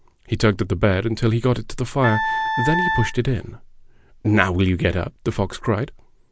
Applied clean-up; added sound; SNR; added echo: none; Wind instrument, woodwind instrument; 3 dB; none.